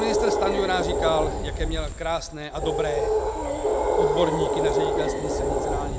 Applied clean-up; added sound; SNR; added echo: none; Animal; -4 dB; none.